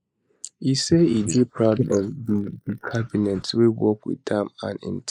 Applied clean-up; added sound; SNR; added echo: neural mask model Resemble Enhance denoiser.